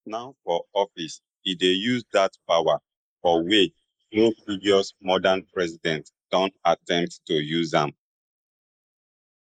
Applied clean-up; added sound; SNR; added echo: neural mask model Resemble Enhance denoiser.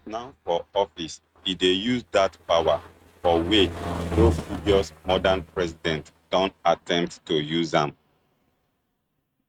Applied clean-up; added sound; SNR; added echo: neural mask model RNNoise.